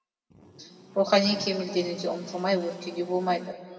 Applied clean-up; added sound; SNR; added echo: none; Buzz; 15 dB; reverberation time 2.5 s.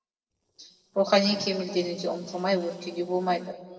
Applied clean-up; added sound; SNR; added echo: neural separator model SepFormer DNS4.